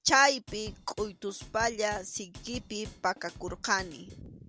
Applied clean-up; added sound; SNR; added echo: none; Drum / Drum kit; 16 dB; none.